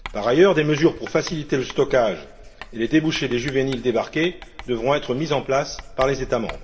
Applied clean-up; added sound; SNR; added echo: none; Writing; 16 dB; reverberation time 0.5 s.